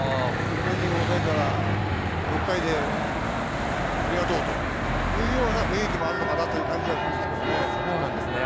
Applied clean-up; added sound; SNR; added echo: none; Church bell / Traffic noise, roadway noise; -1 dB; none.